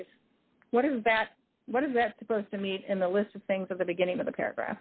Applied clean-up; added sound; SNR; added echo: none; none; none; none.